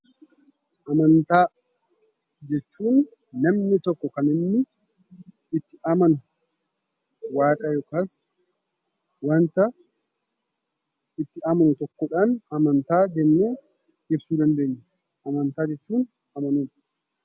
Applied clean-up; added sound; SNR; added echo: none; none; none; none.